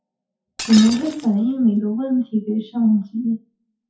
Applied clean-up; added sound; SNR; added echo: classical method WPE with log-MMSE.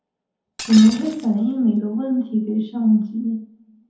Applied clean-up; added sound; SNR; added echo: none; Shatter; 17 dB; reverberation time 0.6 s.